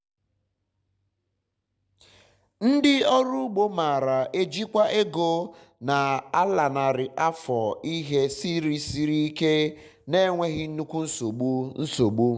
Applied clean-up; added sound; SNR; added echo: none; none; none; none.